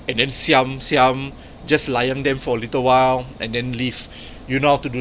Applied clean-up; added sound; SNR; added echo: none; none; none; none.